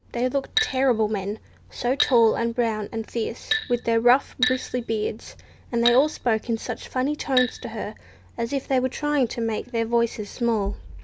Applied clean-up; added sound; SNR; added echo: none; Glass; 9 dB; none.